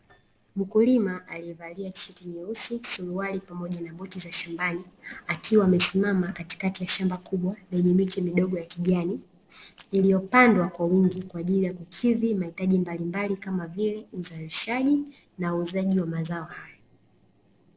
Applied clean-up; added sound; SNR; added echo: neural separator model SepFormer DNS4.